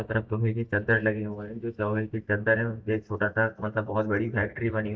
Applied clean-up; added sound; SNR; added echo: neural mask model DeepFilterNet 3.